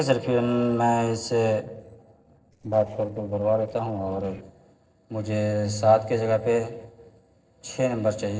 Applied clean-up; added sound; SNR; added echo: neural separator model SepFormer DNS4.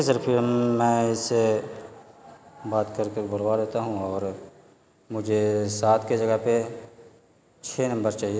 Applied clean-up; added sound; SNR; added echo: none; none; none; none.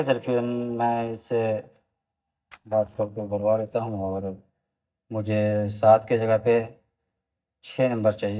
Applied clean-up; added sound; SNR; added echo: neural mask model DeepFilterNet 3.